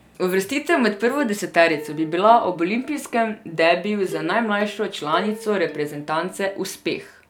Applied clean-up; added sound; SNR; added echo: none; Plucked string instrument; 18 dB; none.